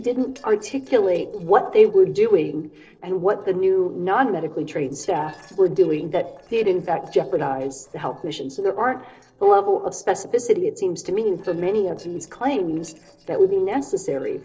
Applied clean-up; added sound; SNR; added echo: neural separator model SepFormer DNS4.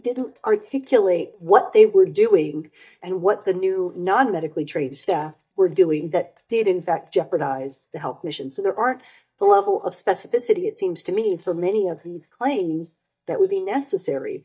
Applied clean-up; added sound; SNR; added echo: neural mask model DeepFilterNet 3.